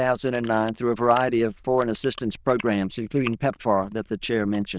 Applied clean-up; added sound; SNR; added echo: neural diffusion model UNIVERSE++.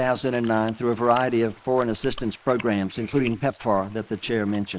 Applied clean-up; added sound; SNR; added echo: neural mask model Resemble Enhance denoiser.